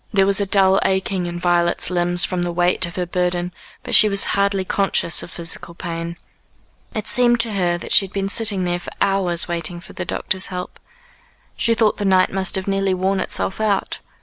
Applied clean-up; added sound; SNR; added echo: none; none; none; none.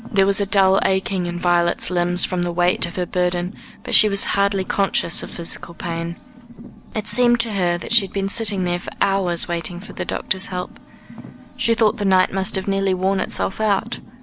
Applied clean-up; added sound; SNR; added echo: none; Car; 17 dB; none.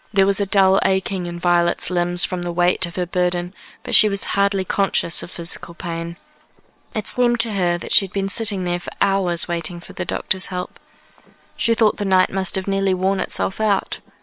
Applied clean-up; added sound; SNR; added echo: neural separator model SepFormer WHAM!.